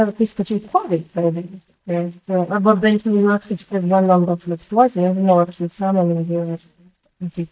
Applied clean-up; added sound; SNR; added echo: neural mask model DeepFilterNet 3.